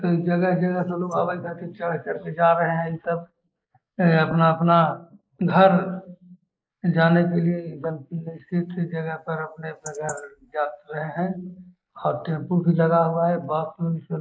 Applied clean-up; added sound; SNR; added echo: neural mask model Resemble Enhance denoiser.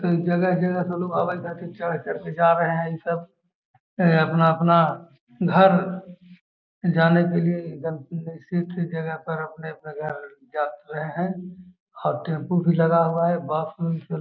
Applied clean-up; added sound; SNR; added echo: none; none; none; none.